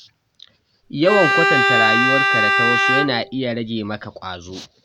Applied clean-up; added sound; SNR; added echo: none; Bowed string instrument; -5 dB; none.